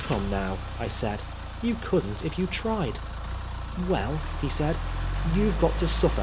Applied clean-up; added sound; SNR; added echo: none; Idling / Engine starting / Accelerating, revving, vroom / Car; 2 dB; none.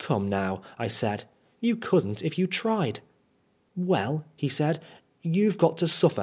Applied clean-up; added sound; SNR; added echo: none; none; none; none.